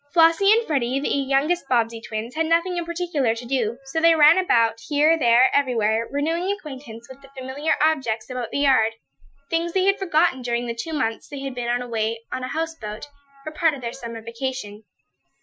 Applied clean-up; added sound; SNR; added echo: classical method Wiener filter.